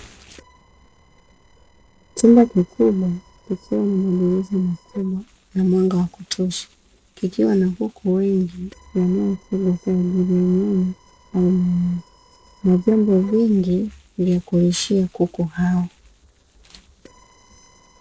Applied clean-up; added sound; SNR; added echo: neural separator model SepFormer DNS4.